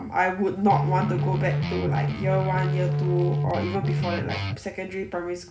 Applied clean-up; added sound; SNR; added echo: none; Guitar; -2 dB; reverberation time 0.4 s.